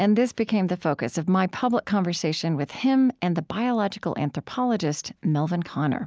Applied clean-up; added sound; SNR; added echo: none; none; none; none.